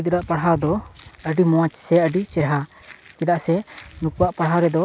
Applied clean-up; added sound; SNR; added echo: none; none; none; none.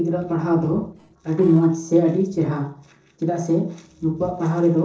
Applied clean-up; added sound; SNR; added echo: neural separator model SepFormer DNS4.